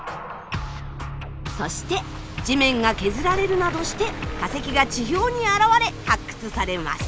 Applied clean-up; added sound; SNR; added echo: none; none; none; none.